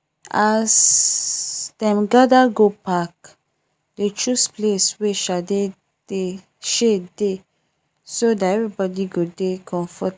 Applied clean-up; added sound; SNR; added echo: none; none; none; none.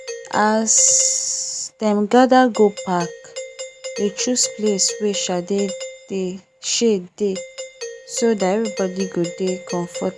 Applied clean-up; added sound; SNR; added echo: none; Doorbell; 13 dB; none.